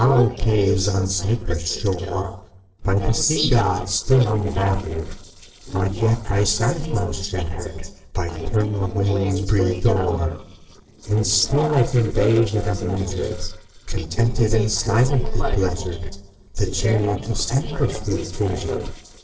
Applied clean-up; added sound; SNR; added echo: neural separator model SepFormer DNS4.